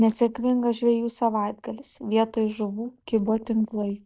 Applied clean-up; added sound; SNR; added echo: neural mask model DeepFilterNet 3.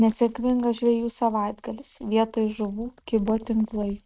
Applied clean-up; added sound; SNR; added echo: neural mask model RNNoise.